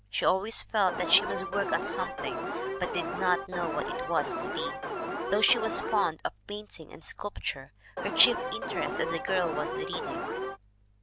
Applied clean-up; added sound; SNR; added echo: none; Alarm; 2 dB; none.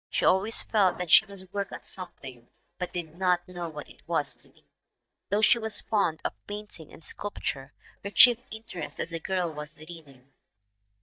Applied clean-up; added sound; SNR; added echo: neural mask model DeepFilterNet 3.